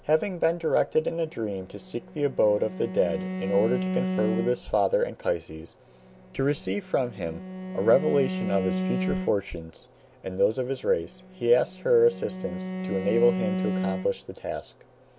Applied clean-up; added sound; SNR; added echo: none; Bowed string instrument; 7 dB; none.